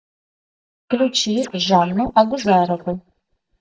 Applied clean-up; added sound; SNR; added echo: neural mask model DeepFilterNet 3.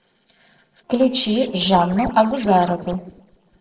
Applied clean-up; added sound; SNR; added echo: neural separator model SepFormer DNS4.